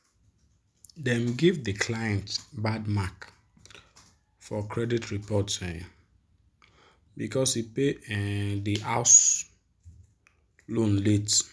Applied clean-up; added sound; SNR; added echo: none; none; none; none.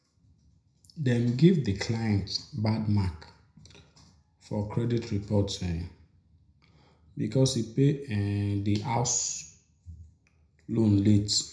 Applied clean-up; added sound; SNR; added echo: none; none; none; reverberation time 0.5 s.